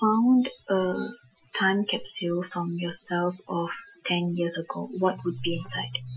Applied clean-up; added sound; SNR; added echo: classical method Wiener filter.